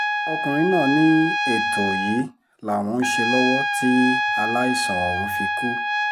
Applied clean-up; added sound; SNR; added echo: none; Trumpet; 1 dB; none.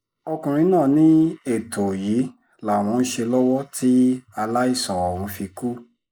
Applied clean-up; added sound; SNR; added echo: neural mask model Resemble Enhance denoiser.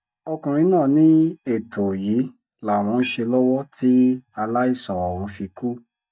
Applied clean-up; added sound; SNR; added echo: neural mask model DeepFilterNet 3.